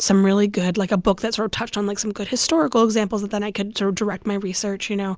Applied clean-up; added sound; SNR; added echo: none; none; none; none.